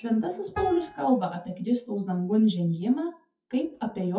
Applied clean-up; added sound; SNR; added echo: classical method WPE with log-MMSE.